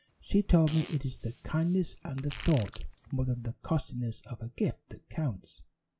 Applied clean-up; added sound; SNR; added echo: none; Fart; 17 dB; none.